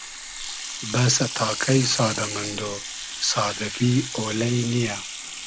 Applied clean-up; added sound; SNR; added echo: none; Sink (filling or washing) / Water tap, faucet; 8 dB; none.